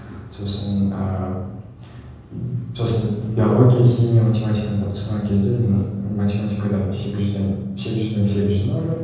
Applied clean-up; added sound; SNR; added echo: none; none; none; reverberation time 1.3 s.